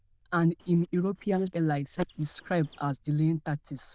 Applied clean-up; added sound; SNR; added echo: neural diffusion model UNIVERSE++.